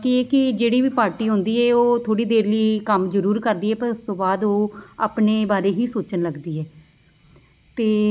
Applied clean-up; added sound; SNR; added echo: none; none; none; none.